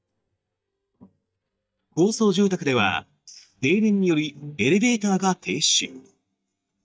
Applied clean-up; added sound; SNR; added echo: neural mask model DeepFilterNet 3.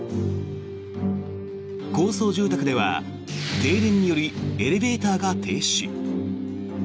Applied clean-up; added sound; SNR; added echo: none; none; none; none.